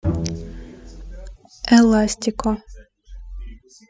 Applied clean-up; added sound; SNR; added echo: classical method spectral subtraction.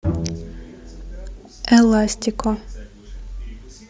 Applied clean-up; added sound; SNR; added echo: none; Bowed string instrument; 9 dB; none.